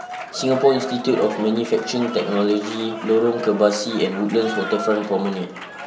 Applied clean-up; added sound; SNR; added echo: none; Applause / Cheering; 11 dB; reverberation time 1.6 s.